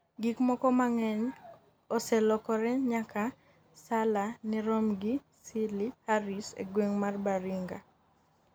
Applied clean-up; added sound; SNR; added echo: none; none; none; none.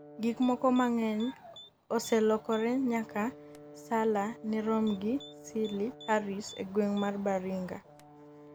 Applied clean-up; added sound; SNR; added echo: none; Brass instrument + Typing; 19 dB; none.